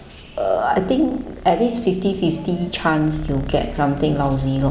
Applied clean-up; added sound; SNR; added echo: none; Purr + Tambourine; 14 dB; none.